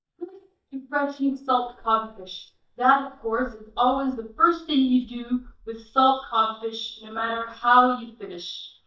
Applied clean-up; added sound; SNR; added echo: neural mask model DeepFilterNet 3.